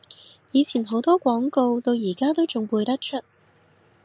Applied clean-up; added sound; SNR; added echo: none; none; none; none.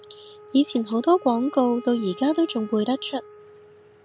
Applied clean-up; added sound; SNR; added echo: none; Wind instrument, woodwind instrument; 20 dB; none.